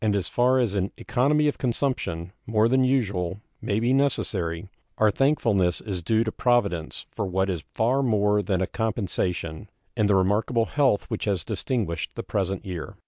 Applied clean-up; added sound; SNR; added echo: none; none; none; none.